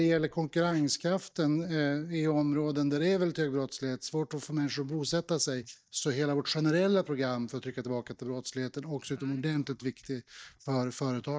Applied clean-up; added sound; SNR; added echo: neural mask model DeepFilterNet 3.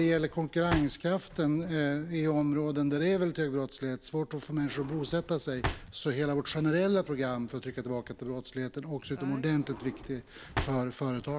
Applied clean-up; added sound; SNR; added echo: none; Drawer open or close; 13 dB; none.